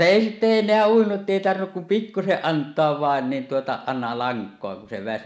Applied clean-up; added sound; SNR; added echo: neural mask model Resemble Enhance denoiser.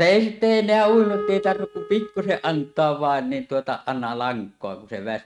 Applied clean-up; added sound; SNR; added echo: neural mask model RNNoise.